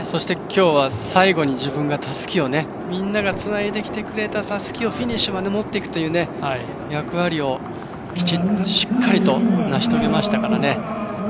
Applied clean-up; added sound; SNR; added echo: none; Sink (filling or washing); 20 dB; none.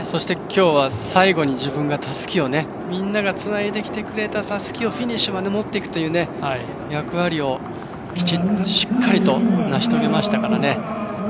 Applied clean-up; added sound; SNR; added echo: none; none; none; none.